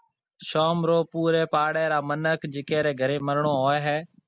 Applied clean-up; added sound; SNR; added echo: none; none; none; none.